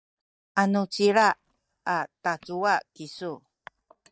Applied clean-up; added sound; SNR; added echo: neural mask model DeepFilterNet 3.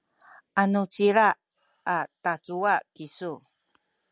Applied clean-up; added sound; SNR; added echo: none; none; none; none.